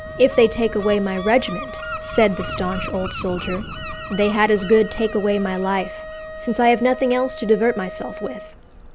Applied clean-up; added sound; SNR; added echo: none; Wind instrument, woodwind instrument + Gull, seagull; 11 dB; none.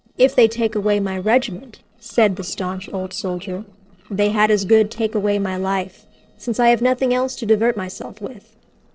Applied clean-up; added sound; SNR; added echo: neural separator model SepFormer DNS4.